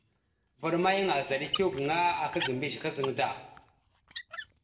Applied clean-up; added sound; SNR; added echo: none; Squeak; 12 dB; reverberation time 0.7 s.